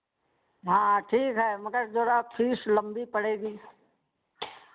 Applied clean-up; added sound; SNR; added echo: none; none; none; none.